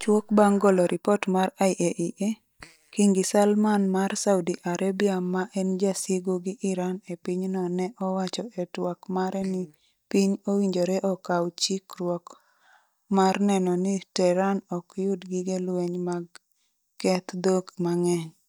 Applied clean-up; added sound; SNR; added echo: neural mask model DeepFilterNet 3.